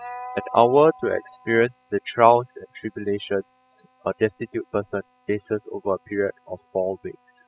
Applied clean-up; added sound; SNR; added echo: classical method spectral subtraction.